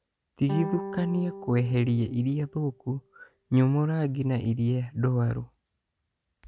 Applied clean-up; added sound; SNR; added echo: none; Guitar; 12 dB; none.